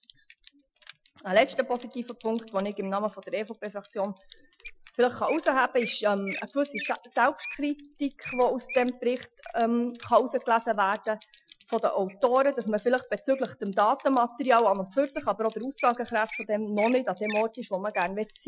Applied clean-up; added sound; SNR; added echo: classical method Wiener filter.